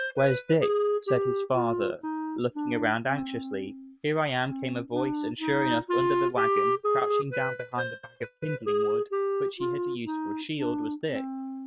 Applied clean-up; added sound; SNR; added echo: neural mask model RNNoise.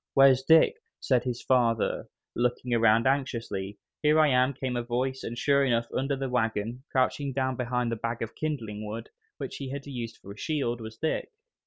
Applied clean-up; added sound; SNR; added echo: none; none; none; none.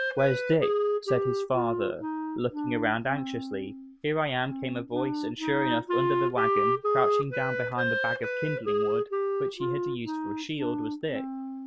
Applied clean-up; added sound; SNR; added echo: none; Wind instrument, woodwind instrument; -2 dB; none.